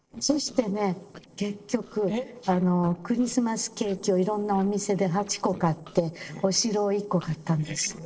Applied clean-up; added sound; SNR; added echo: neural separator model SepFormer DNS4.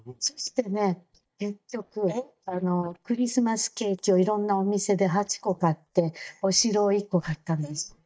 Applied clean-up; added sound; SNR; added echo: neural mask model DeepFilterNet 3.